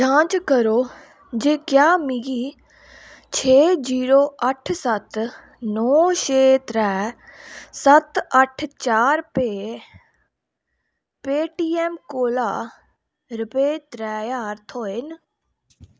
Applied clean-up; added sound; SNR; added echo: none; none; none; none.